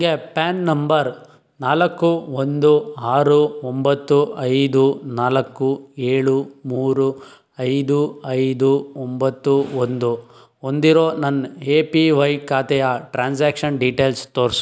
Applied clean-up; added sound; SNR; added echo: none; none; none; none.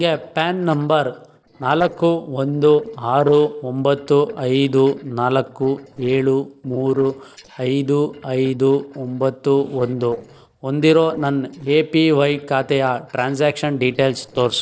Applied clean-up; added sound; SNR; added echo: neural separator model SepFormer DNS4.